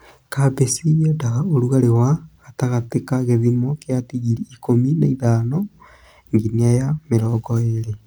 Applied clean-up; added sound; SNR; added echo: none; none; none; none.